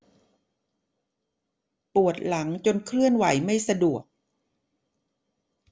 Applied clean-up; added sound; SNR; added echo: none; none; none; none.